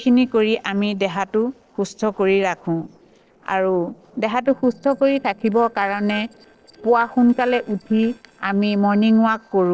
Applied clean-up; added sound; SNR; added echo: neural separator model SepFormer DNS4.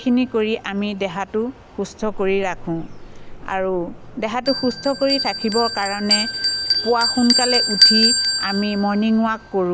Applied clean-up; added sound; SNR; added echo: none; Bell; 1 dB; none.